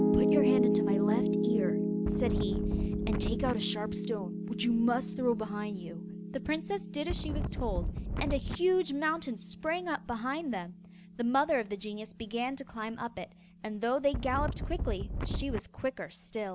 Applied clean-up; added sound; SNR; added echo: none; Piano + Wind; 0 dB; none.